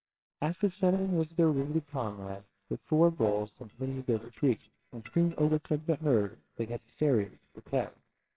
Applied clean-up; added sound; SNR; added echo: neural separator model SepFormer WHAMR!.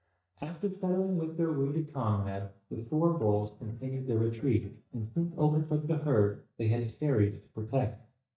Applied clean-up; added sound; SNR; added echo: neural mask model DeepFilterNet 3.